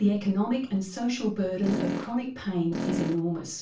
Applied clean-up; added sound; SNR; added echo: none; Fart; 3 dB; reverberation time 0.3 s.